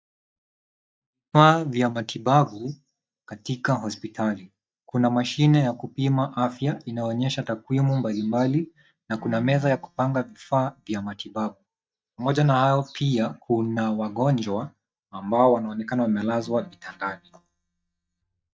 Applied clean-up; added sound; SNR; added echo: neural mask model DeepFilterNet 3.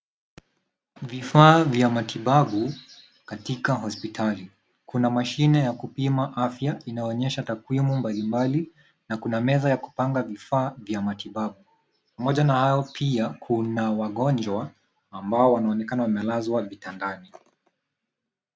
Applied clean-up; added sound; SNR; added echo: none; none; none; none.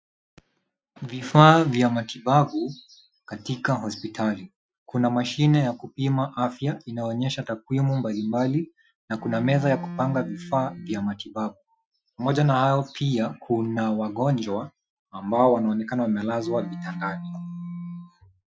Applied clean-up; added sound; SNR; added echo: classical method Wiener filter.